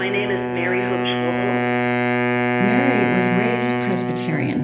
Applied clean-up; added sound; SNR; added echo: none; Wind instrument, woodwind instrument; -3 dB; reverberation time 1.0 s.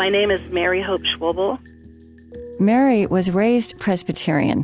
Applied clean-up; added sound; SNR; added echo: none; none; none; none.